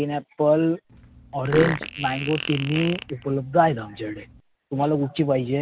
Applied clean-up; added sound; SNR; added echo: none; Fart; 9 dB; none.